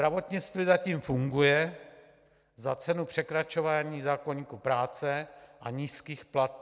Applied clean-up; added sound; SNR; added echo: none; none; none; none.